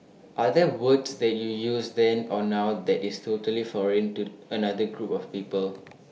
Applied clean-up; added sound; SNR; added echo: none; none; none; none.